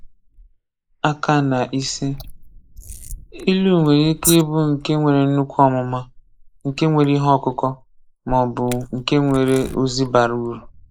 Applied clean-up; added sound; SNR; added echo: neural mask model Resemble Enhance denoiser.